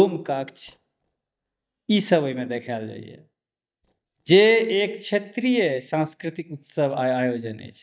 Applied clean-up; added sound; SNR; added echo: neural mask model DeepFilterNet 3.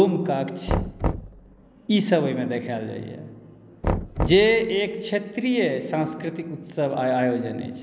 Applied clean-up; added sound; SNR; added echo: none; Knock; 7 dB; none.